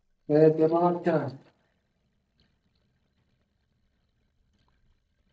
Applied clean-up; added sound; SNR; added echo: neural mask model DeepFilterNet 3.